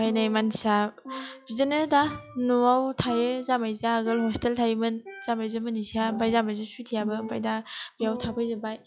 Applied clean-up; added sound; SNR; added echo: classical method log-MMSE.